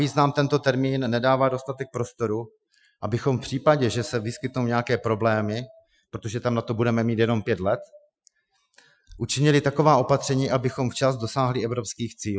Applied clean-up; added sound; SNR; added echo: classical method Wiener filter.